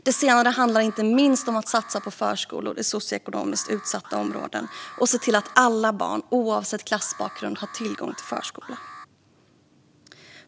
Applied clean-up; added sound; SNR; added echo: none; Alarm; 20 dB; none.